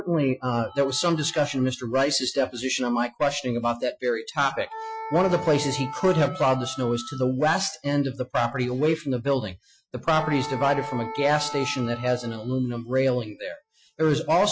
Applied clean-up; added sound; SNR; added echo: classical method Wiener filter.